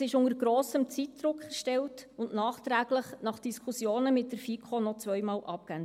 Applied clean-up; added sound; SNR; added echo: none; none; none; none.